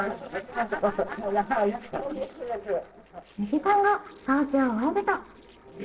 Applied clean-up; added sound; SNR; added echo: neural separator model SepFormer DNS4.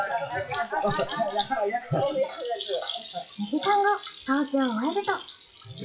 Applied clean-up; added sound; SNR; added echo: classical method WPE with log-MMSE.